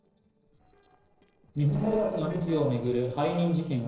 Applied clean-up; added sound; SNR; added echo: neural separator model SepFormer DNS4.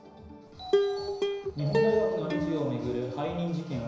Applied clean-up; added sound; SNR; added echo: none; Plucked string instrument; -2 dB; reverberation time 1.0 s.